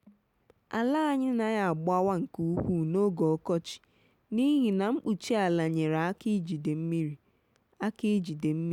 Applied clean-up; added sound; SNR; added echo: none; none; none; none.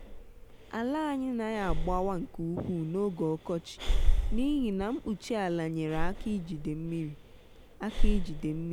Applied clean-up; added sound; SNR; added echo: none; Breathing; -2 dB; none.